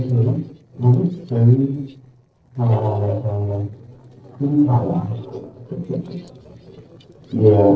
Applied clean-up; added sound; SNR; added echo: neural separator model SepFormer DNS4.